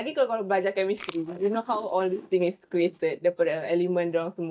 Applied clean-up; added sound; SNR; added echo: neural mask model DeepFilterNet 3.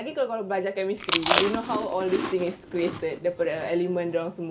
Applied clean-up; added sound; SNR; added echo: none; Chewing, mastication; 3 dB; reverberation time 0.8 s.